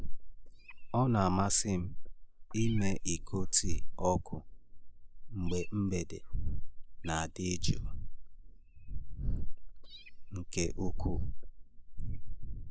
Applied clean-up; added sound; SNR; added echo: neural mask model Resemble Enhance denoiser.